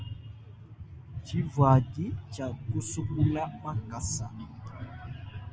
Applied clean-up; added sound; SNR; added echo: none; none; none; none.